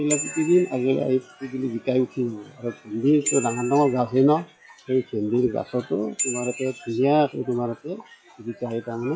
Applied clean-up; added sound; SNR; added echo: classical method log-MMSE.